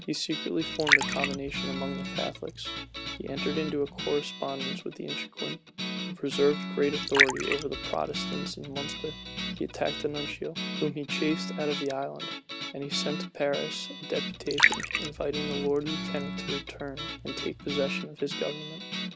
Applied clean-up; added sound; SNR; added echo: none; Guitar + Liquid; 0 dB; none.